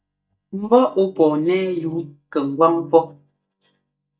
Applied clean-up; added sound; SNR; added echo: neural mask model DeepFilterNet 3.